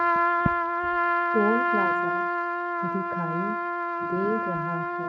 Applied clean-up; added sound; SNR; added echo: neural mask model RNNoise.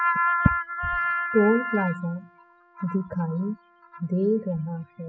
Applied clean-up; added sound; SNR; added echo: classical method spectral subtraction.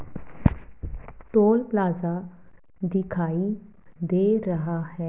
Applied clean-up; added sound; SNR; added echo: none; none; none; none.